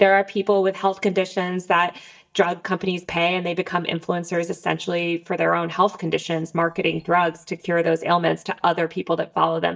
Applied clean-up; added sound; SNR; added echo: neural mask model DeepFilterNet 3.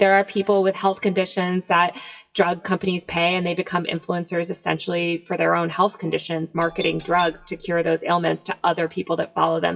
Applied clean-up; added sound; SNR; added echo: classical method WPE with log-MMSE.